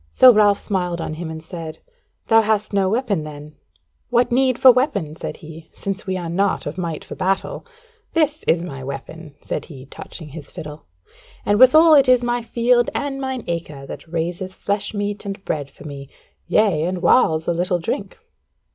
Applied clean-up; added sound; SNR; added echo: none; none; none; none.